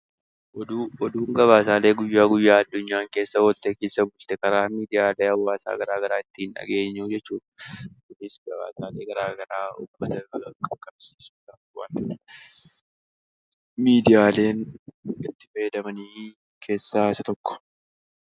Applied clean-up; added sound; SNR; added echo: none; none; none; none.